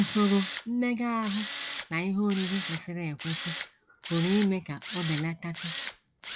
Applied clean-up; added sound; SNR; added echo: none; Tools; 7 dB; none.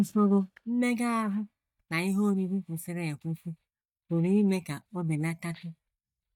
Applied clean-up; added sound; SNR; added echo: neural mask model DeepFilterNet 3.